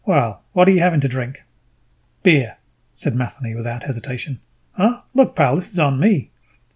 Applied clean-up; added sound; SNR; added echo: none; none; none; none.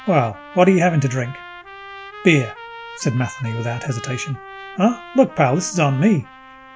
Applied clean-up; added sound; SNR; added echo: none; Trumpet; 17 dB; none.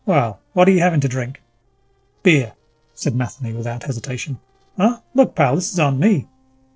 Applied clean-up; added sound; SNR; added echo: neural separator model SepFormer DNS4.